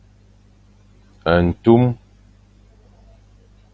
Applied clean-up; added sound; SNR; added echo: none; none; none; none.